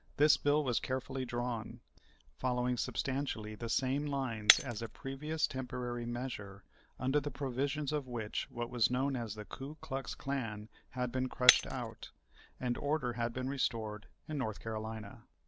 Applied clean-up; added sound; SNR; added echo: none; Shatter; 3 dB; none.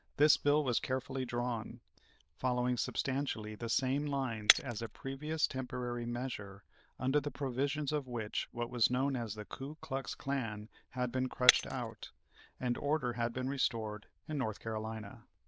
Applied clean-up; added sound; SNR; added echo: neural diffusion model UNIVERSE++.